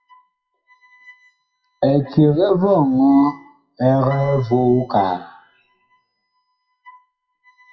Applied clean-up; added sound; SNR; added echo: classical method WPE with log-MMSE.